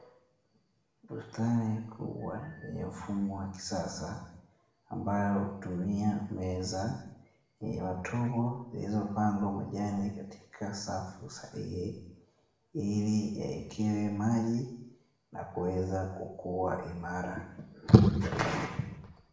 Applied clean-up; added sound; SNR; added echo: none; none; none; reverberation time 0.8 s.